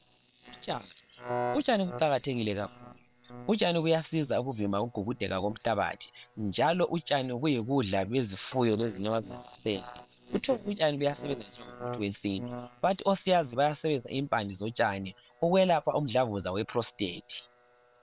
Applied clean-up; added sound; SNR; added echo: neural separator model SepFormer WHAM!.